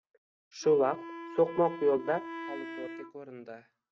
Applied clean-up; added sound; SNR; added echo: neural mask model RNNoise.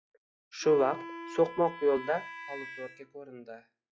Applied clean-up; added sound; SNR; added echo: classical method log-MMSE.